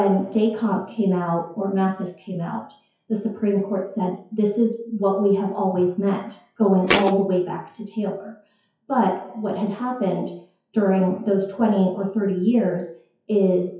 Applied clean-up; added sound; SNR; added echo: classical method WPE with log-MMSE.